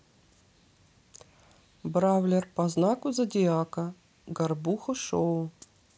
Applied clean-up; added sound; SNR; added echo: none; none; none; none.